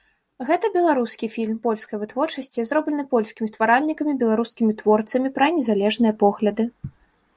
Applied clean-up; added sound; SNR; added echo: none; none; none; none.